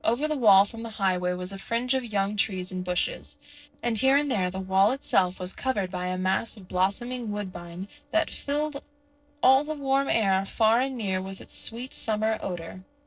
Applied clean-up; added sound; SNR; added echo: neural separator model SepFormer DNS4.